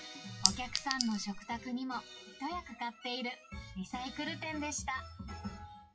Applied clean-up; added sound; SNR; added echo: classical method WPE with log-MMSE.